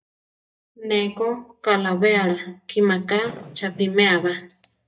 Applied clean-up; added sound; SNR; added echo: neural mask model DeepFilterNet 3.